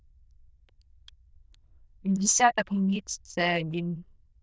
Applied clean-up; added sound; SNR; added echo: neural diffusion model UNIVERSE++.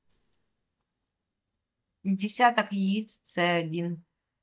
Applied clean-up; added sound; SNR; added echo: neural mask model DeepFilterNet 3.